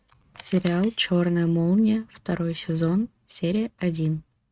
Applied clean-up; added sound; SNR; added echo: neural mask model RNNoise.